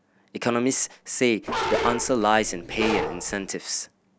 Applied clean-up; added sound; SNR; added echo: none; Bark; 4 dB; none.